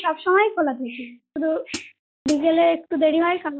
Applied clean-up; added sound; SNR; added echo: classical method log-MMSE.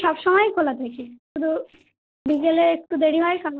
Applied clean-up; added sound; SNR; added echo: neural separator model SepFormer DNS4.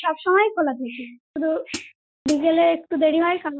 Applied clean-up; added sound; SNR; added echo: classical method Wiener filter.